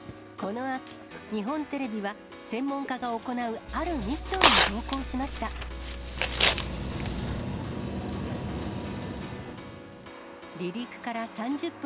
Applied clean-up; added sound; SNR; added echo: none; Tearing; -5 dB; none.